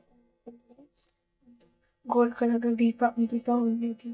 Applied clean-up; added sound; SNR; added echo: neural mask model DeepFilterNet 3.